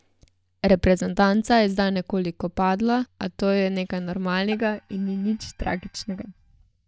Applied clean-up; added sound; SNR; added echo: neural mask model DeepFilterNet 3.